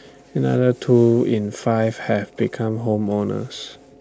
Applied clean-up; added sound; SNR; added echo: none; none; none; none.